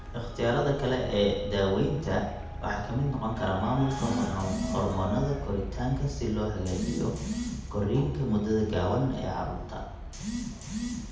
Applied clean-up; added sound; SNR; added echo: none; Traffic noise, roadway noise; 9 dB; reverberation time 0.8 s.